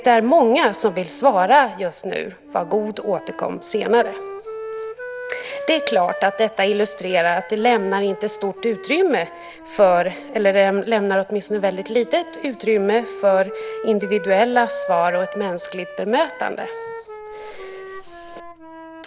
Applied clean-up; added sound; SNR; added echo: none; Wind instrument, woodwind instrument; 14 dB; none.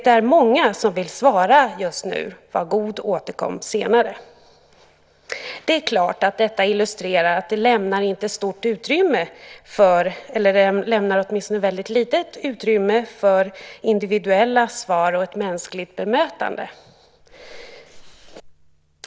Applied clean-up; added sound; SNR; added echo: none; none; none; none.